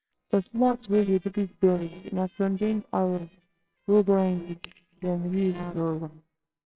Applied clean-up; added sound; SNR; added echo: neural separator model SepFormer WHAMR!.